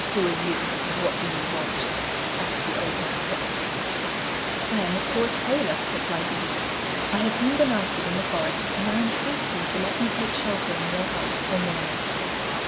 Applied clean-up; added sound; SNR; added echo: none; Water; -3 dB; none.